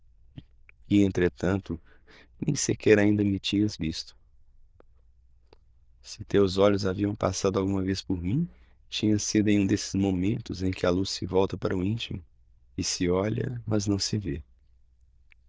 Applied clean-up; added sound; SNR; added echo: neural diffusion model UNIVERSE++.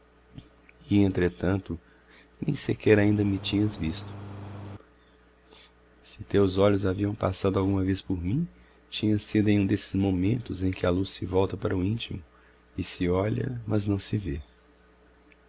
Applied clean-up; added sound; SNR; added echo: none; Engine starting; 14 dB; none.